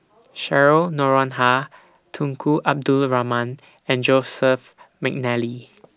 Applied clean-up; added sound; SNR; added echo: none; none; none; none.